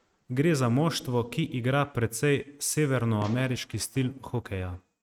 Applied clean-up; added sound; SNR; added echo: neural mask model RNNoise.